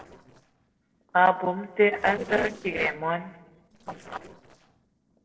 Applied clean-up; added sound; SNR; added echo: neural separator model SepFormer DNS4.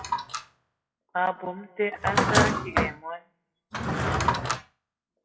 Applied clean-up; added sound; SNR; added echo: classical method WPE with log-MMSE.